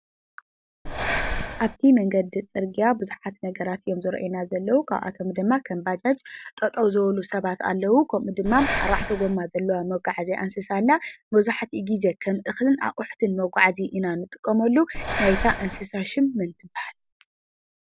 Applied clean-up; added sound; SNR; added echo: none; Breathing; 6 dB; none.